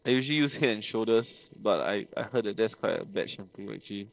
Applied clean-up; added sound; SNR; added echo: neural separator model SepFormer DNS4.